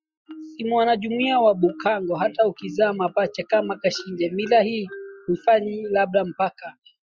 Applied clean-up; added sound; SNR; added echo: classical method Wiener filter.